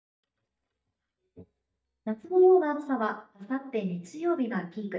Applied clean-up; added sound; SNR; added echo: neural mask model DeepFilterNet 3.